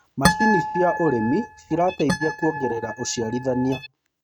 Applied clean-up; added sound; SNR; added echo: neural mask model RNNoise.